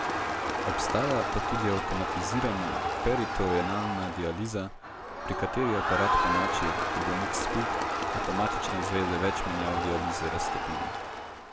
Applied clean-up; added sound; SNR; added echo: none; Crowd; -2 dB; none.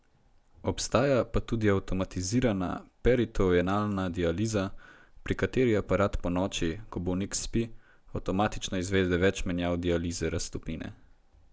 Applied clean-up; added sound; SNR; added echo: none; none; none; none.